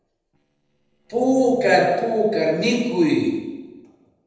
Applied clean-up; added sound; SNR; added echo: neural separator model SepFormer DNS4.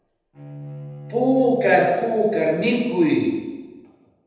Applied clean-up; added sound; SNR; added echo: none; Bowed string instrument; 18 dB; reverberation time 1.1 s.